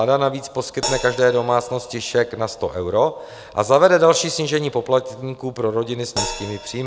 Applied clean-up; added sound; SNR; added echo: none; Crash cymbal; 14 dB; none.